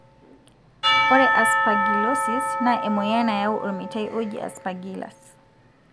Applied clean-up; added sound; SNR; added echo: none; Church bell / Percussion; -1 dB; none.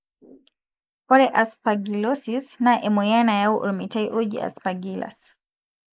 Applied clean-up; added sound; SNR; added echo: neural mask model Resemble Enhance denoiser.